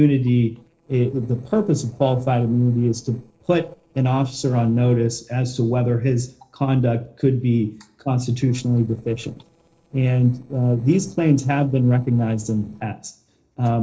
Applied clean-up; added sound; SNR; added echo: neural separator model SepFormer DNS4.